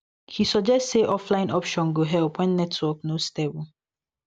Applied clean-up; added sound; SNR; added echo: none; none; none; none.